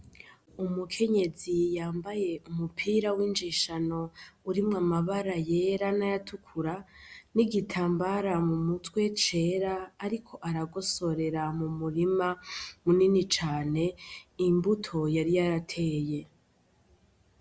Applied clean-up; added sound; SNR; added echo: none; none; none; none.